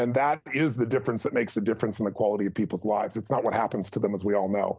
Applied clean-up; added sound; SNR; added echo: none; none; none; none.